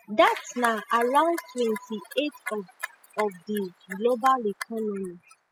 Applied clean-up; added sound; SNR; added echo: classical method spectral subtraction.